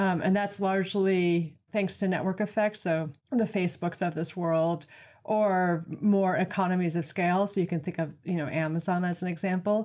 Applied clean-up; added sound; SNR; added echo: none; none; none; none.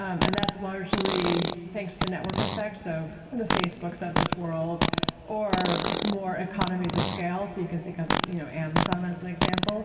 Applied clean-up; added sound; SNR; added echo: none; Fart; -2 dB; reverberation time 2.4 s.